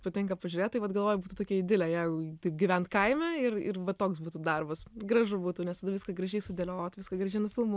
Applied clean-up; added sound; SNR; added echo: none; none; none; none.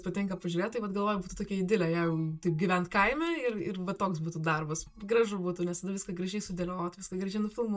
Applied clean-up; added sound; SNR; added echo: neural mask model DeepFilterNet 3.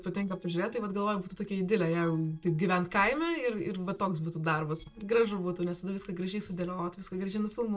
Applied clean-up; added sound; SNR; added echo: neural separator model SepFormer DNS4.